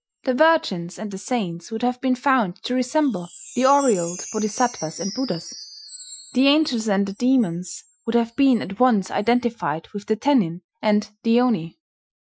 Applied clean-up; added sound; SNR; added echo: classical method Wiener filter.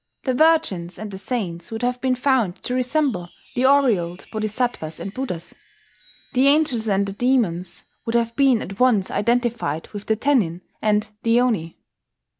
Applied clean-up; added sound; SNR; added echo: none; Wind chime; 19 dB; none.